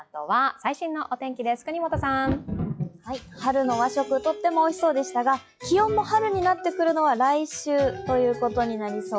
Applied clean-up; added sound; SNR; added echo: classical method log-MMSE.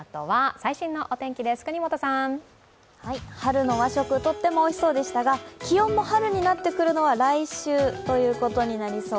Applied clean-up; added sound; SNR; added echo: none; none; none; none.